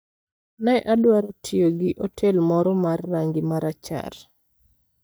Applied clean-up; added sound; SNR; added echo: neural mask model DeepFilterNet 3.